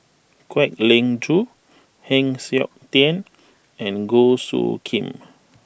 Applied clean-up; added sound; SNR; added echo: none; none; none; none.